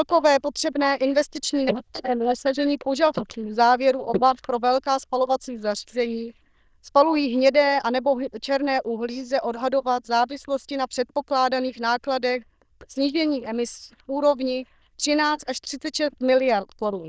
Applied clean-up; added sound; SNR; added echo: neural diffusion model UNIVERSE++.